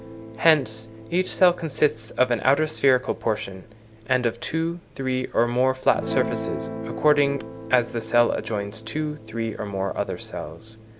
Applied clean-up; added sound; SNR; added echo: none; Guitar; 13 dB; none.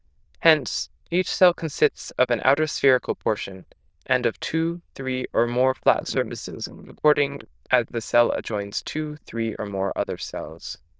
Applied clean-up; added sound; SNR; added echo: neural diffusion model UNIVERSE++.